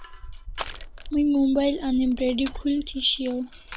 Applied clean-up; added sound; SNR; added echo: none; Crushing; 12 dB; none.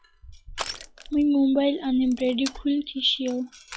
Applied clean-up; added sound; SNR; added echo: classical method log-MMSE.